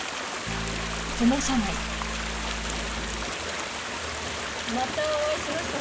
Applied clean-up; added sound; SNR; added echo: none; Stream; 2 dB; reverberation time 0.3 s.